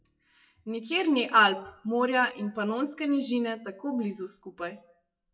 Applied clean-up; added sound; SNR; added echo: classical method WPE with log-MMSE.